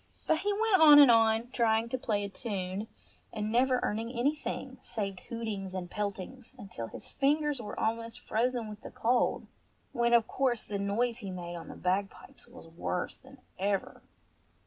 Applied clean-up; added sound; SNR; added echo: none; none; none; none.